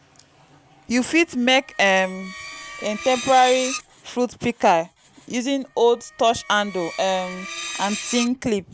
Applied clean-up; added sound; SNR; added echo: none; Screech; 13 dB; none.